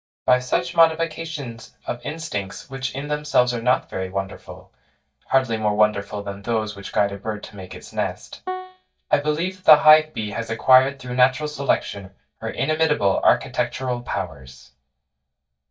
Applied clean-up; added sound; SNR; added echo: neural mask model DeepFilterNet 3.